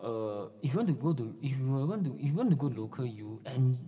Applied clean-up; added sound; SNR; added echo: none; none; none; reverberation time 1.9 s.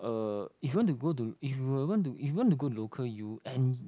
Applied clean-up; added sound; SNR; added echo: none; none; none; none.